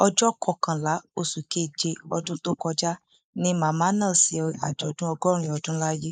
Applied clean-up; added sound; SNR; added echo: neural mask model Resemble Enhance denoiser.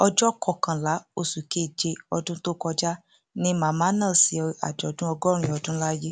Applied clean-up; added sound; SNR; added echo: none; none; none; none.